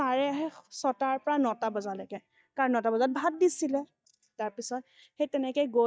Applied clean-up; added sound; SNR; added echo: neural mask model DeepFilterNet 3.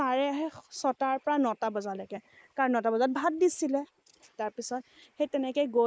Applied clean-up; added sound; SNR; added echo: neural mask model Resemble Enhance denoiser.